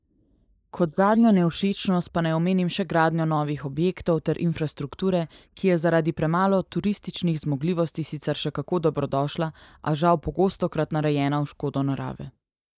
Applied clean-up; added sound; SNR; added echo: neural mask model Resemble Enhance denoiser.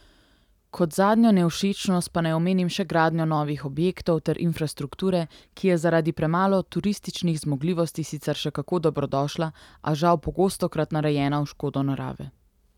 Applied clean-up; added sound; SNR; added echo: none; none; none; none.